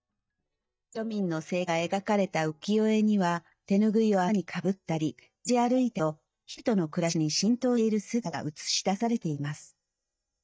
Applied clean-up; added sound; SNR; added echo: neural mask model DeepFilterNet 3.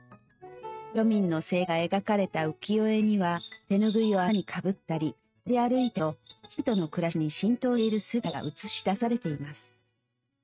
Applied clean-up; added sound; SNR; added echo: neural mask model RNNoise.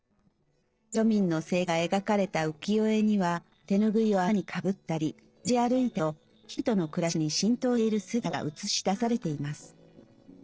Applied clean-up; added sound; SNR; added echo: neural separator model SepFormer DNS4.